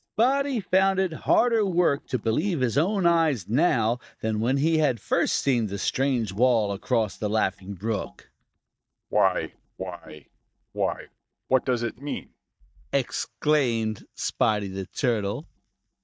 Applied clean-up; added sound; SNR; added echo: neural mask model DeepFilterNet 3.